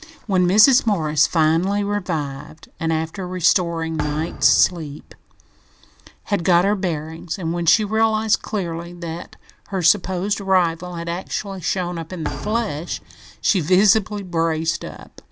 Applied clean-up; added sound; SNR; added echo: none; Thump, thud; 11 dB; none.